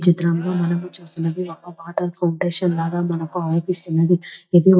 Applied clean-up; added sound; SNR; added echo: neural mask model DeepFilterNet 3.